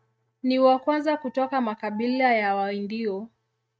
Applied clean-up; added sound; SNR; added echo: neural mask model RNNoise.